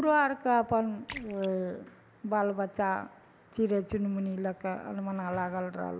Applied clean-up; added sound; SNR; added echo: none; Splash, splatter; 19 dB; none.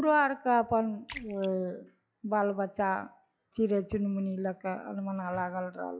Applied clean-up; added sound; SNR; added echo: classical method log-MMSE.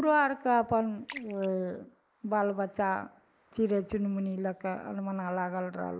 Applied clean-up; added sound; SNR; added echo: neural mask model Resemble Enhance denoiser.